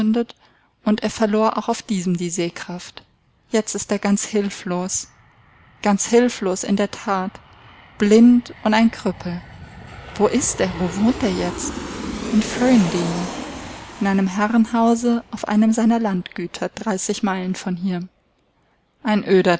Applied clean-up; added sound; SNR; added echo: none; Aircraft; 16 dB; none.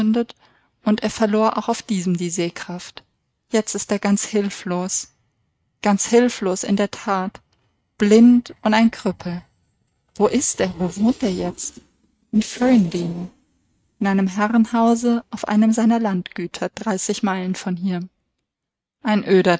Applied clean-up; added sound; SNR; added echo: neural mask model RNNoise.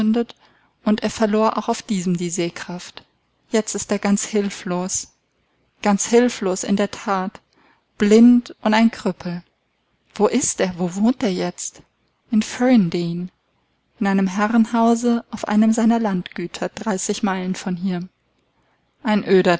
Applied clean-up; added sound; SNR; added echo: none; none; none; none.